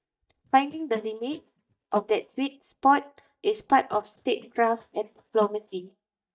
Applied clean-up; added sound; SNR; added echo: neural mask model DeepFilterNet 3.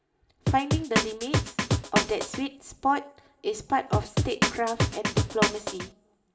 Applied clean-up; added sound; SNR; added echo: none; Drum; -4 dB; reverberation time 0.5 s.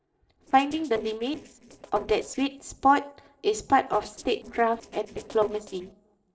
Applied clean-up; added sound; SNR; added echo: neural separator model SepFormer DNS4.